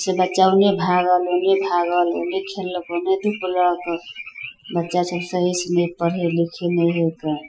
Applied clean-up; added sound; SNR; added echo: classical method Wiener filter.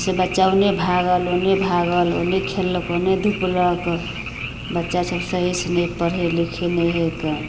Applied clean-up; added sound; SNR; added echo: none; Frog; 10 dB; none.